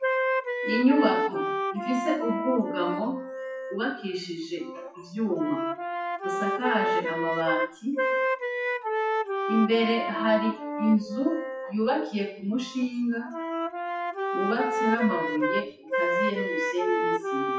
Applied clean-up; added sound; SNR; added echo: classical method WPE with log-MMSE.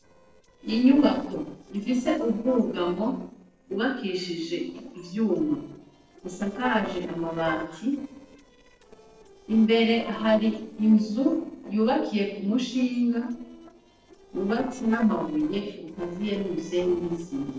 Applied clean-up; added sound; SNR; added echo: neural separator model SepFormer DNS4.